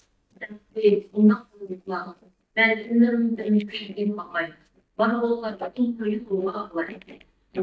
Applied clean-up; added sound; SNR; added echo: neural mask model DeepFilterNet 3.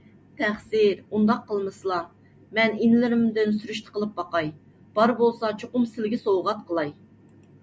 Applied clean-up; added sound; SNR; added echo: none; none; none; none.